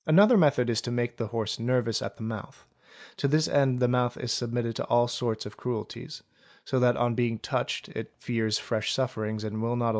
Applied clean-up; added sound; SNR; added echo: none; none; none; none.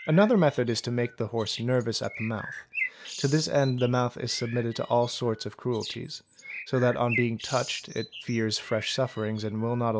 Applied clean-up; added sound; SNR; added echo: none; Bird; 13 dB; none.